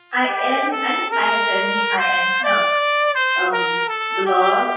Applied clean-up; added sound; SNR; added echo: classical method WPE with log-MMSE.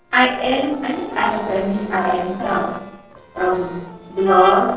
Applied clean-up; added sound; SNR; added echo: neural separator model SepFormer DNS4.